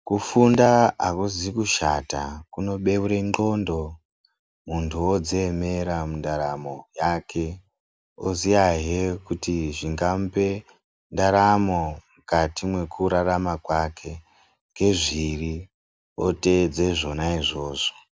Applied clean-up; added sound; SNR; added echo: none; none; none; none.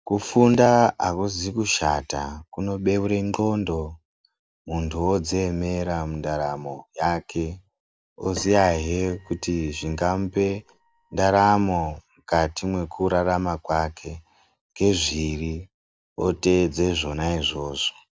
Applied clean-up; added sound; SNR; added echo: neural separator model SepFormer DNS4.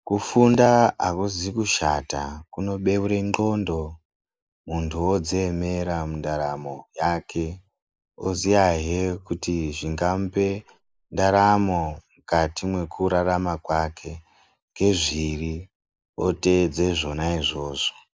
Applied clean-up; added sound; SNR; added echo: neural mask model Resemble Enhance denoiser.